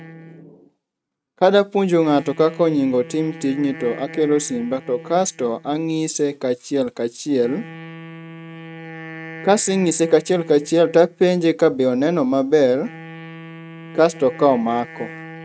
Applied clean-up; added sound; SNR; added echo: neural mask model RNNoise.